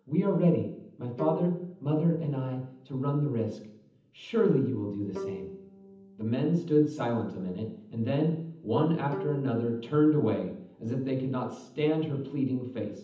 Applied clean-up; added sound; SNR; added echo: none; Bowed string instrument; 17 dB; reverberation time 0.8 s.